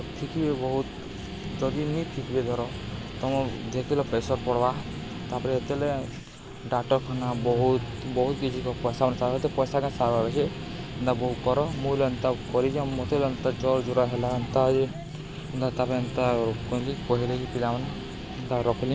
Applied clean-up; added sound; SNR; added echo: none; Guitar; 9 dB; none.